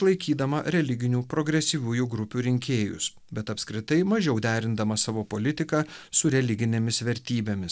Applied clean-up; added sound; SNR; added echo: none; none; none; none.